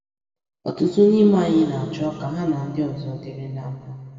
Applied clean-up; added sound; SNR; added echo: none; none; none; reverberation time 2.2 s.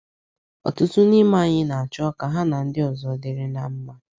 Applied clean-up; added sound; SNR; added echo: none; none; none; none.